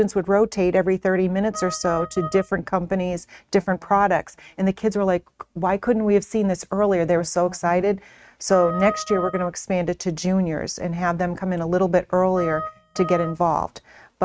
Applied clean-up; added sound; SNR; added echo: neural mask model RNNoise.